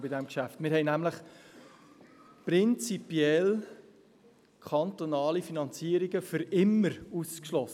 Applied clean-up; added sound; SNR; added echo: none; none; none; none.